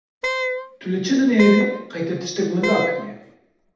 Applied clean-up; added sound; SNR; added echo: none; Wind instrument, woodwind instrument; 6 dB; reverberation time 0.8 s.